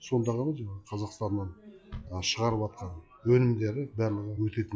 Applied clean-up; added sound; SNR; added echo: classical method log-MMSE.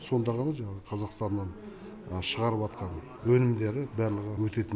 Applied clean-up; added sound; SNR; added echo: none; none; none; none.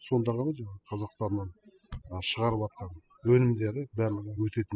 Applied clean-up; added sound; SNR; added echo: classical method spectral subtraction.